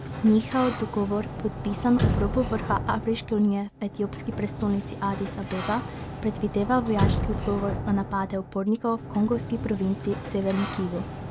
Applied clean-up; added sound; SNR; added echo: none; Sliding door; 5 dB; none.